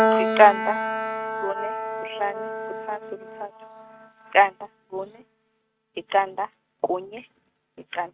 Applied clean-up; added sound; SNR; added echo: neural mask model RNNoise.